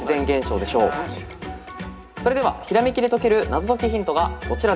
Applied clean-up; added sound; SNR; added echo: none; none; none; reverberation time 0.3 s.